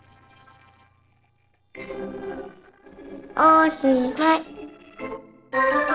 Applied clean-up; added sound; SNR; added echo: neural separator model SepFormer DNS4.